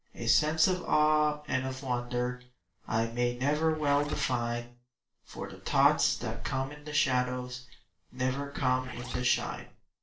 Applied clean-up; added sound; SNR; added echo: neural separator model SepFormer DNS4.